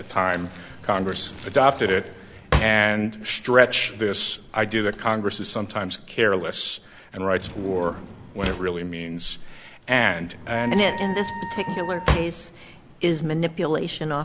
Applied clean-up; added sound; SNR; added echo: none; Drawer open or close + Wind instrument, woodwind instrument; 9 dB; none.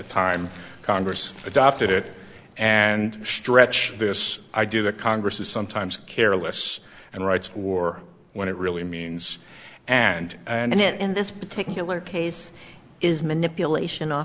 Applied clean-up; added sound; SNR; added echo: none; none; none; none.